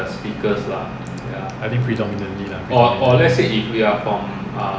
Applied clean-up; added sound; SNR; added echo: none; none; none; none.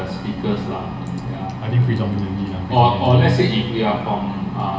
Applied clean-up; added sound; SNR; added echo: none; none; none; reverberation time 1.4 s.